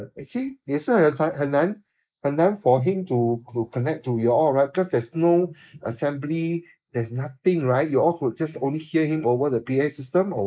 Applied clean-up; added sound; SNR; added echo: neural mask model Resemble Enhance denoiser.